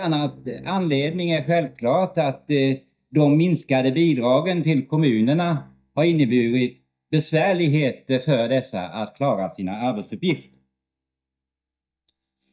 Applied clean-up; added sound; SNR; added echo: neural mask model DeepFilterNet 3.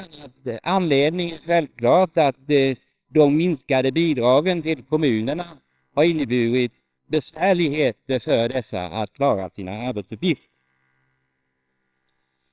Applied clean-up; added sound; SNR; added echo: neural separator model SepFormer WHAMR!.